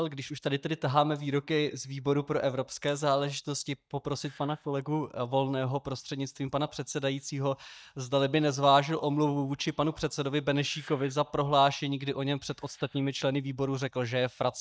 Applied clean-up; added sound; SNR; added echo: neural mask model DeepFilterNet 3.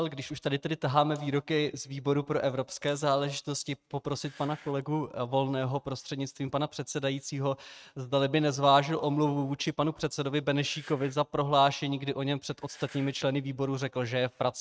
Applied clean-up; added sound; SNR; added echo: neural mask model RNNoise.